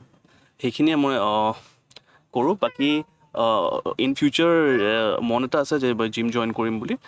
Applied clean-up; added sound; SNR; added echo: neural mask model RNNoise.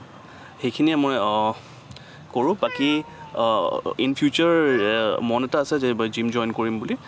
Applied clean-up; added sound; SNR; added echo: none; Cat; 17 dB; none.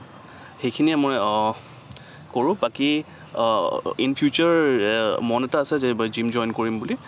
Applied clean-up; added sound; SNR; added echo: none; none; none; none.